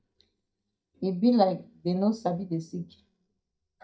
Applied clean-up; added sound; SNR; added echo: neural mask model DeepFilterNet 3.